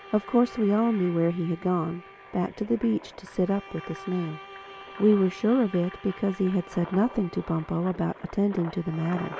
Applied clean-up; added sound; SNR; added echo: none; Bowed string instrument + Engine; 17 dB; none.